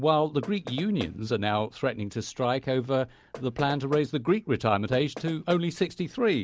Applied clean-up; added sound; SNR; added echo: none; Knock; 16 dB; none.